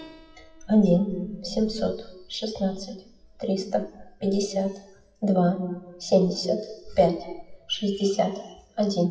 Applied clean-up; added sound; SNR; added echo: classical method WPE with log-MMSE.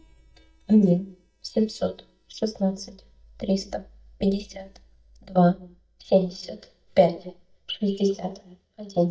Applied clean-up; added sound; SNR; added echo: neural mask model DeepFilterNet 3.